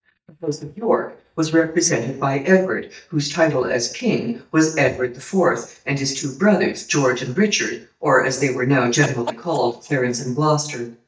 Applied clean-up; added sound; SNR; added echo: neural mask model DeepFilterNet 3.